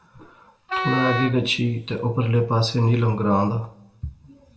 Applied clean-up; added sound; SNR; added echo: none; Wind instrument, woodwind instrument; 5 dB; reverberation time 0.4 s.